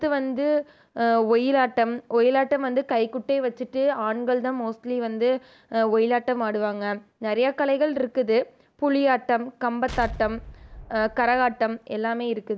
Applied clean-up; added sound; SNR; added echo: none; Explosion; 15 dB; none.